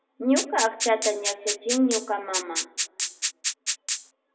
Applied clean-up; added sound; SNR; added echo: none; Rattle (instrument); 2 dB; reverberation time 1.5 s.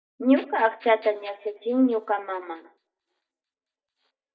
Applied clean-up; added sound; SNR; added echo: neural mask model DeepFilterNet 3.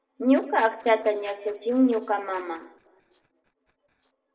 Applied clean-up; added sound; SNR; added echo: neural separator model SepFormer DNS4.